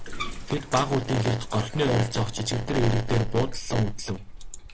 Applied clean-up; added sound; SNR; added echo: none; Bathtub (filling or washing); 7 dB; none.